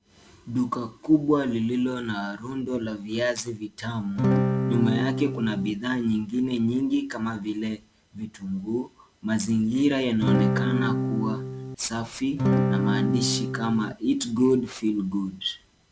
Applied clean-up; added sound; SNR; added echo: none; Acoustic guitar / Strum; -2 dB; none.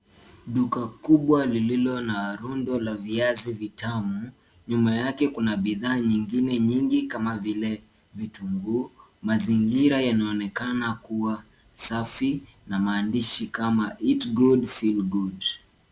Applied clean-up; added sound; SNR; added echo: none; none; none; none.